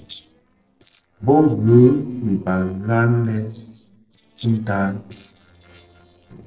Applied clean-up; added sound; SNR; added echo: neural separator model SepFormer DNS4.